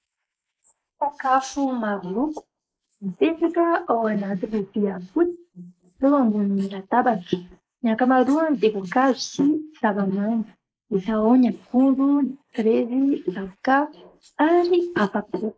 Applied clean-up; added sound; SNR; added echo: neural mask model Resemble Enhance denoiser.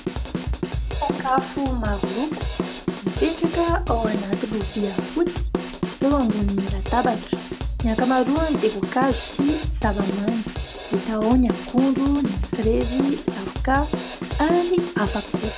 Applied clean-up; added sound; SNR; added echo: none; Drum kit; 3 dB; none.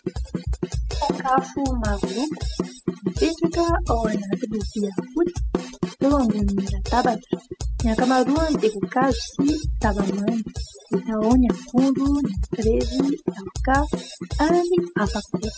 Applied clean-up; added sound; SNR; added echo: classical method spectral subtraction.